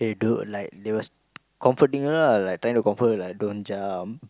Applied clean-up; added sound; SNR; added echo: none; none; none; none.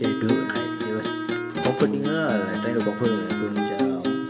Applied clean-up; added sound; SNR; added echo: none; Acoustic guitar; -1 dB; reverberation time 1.7 s.